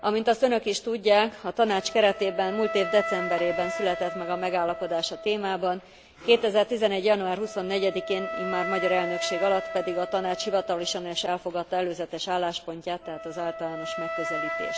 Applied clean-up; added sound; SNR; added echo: none; Wind instrument, woodwind instrument; 9 dB; none.